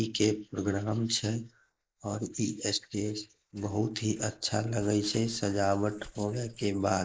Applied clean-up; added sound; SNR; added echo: neural mask model Resemble Enhance denoiser.